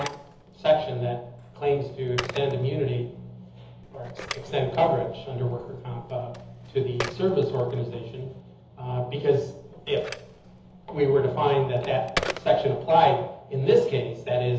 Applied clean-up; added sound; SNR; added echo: none; Telephone; 14 dB; reverberation time 0.7 s.